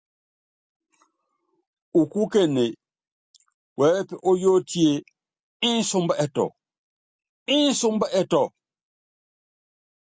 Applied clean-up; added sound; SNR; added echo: none; none; none; none.